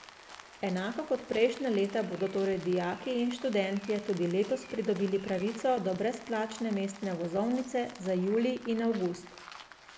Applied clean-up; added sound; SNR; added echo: none; Rain; 18 dB; none.